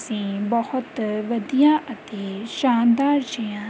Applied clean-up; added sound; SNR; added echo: none; none; none; none.